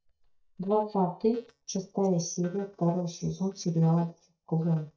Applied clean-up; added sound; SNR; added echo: neural mask model DeepFilterNet 3.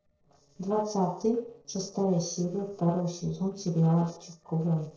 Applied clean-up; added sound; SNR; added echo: neural separator model SepFormer DNS4.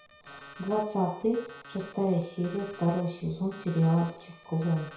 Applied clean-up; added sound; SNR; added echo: none; Alarm; 17 dB; reverberation time 0.5 s.